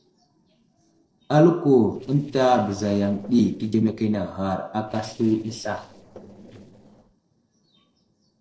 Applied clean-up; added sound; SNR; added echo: neural separator model SepFormer DNS4.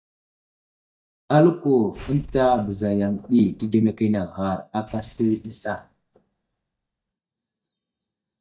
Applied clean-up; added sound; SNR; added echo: neural mask model DeepFilterNet 3.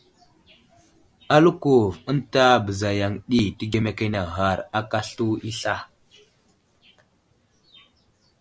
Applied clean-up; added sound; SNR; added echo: none; none; none; none.